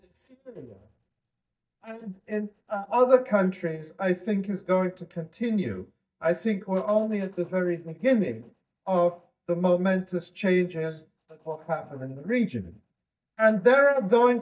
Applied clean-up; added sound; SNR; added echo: neural mask model DeepFilterNet 3.